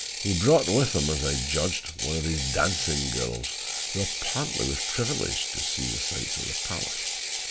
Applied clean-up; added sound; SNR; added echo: none; Ratchet, pawl; 2 dB; none.